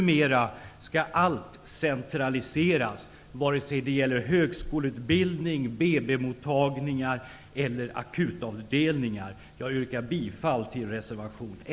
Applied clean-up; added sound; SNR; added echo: none; none; none; none.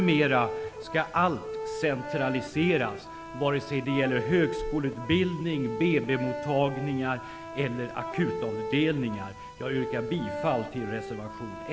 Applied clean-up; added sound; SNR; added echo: none; Accordion; 8 dB; none.